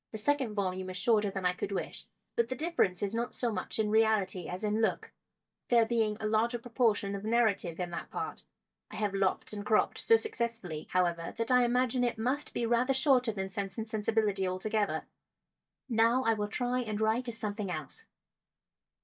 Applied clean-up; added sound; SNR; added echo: neural mask model DeepFilterNet 3.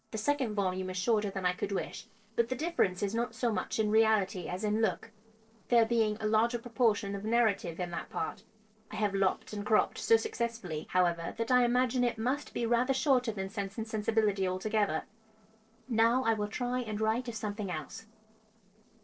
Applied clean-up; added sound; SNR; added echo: neural separator model SepFormer DNS4.